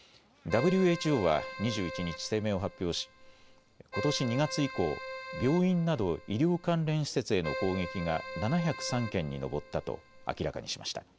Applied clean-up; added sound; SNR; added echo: none; Keyboard (musical); 11 dB; none.